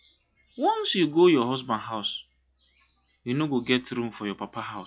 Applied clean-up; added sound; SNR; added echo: classical method log-MMSE.